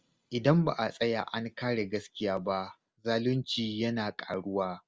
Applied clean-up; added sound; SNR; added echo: none; none; none; none.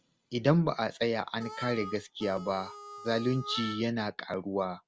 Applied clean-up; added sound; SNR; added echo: none; Harmonica; 12 dB; none.